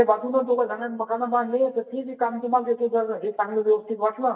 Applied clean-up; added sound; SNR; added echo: neural mask model DeepFilterNet 3.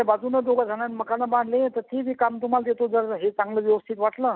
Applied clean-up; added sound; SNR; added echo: none; none; none; none.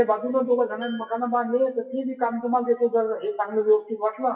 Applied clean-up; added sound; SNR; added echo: classical method WPE with log-MMSE.